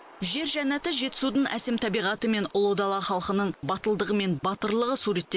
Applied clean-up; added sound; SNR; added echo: none; none; none; none.